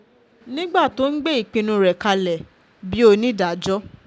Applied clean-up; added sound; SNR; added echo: none; none; none; none.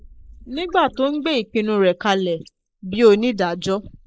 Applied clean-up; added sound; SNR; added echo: neural mask model Resemble Enhance denoiser.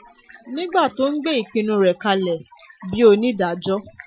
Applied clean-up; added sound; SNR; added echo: classical method Wiener filter.